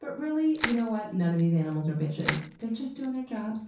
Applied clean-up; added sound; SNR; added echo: none; Crushing; 9 dB; reverberation time 0.6 s.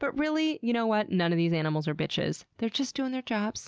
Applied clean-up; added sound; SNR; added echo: none; none; none; none.